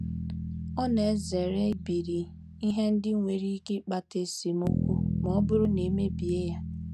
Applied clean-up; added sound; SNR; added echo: none; Bass guitar; 4 dB; none.